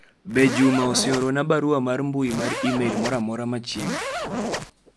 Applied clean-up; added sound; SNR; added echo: none; Zipper (clothing); 5 dB; none.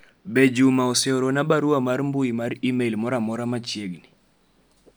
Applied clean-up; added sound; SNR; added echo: none; none; none; none.